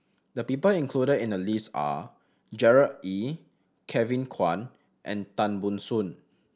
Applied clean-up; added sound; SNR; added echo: none; none; none; none.